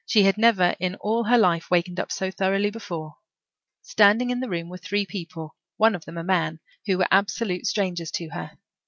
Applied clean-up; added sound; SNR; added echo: none; none; none; none.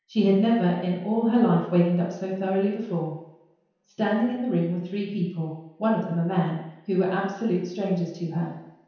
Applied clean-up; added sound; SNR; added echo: none; none; none; reverberation time 0.9 s.